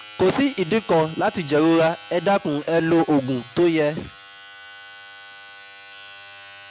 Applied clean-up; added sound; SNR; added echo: none; Domestic sounds, home sounds; 20 dB; none.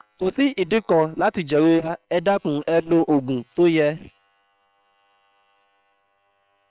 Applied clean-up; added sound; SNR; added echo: neural separator model SepFormer WHAM!.